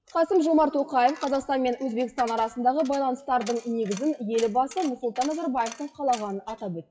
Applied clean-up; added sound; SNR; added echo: classical method WPE with log-MMSE.